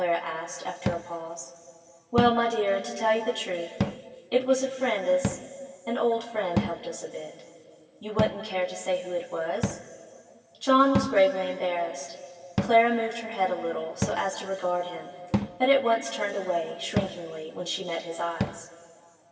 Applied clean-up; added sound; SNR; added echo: none; Cupboard open or close / Drawer open or close; 8 dB; reverberation time 2.4 s.